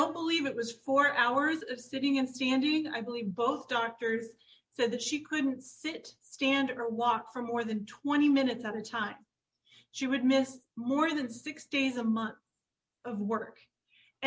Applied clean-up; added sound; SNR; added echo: none; none; none; none.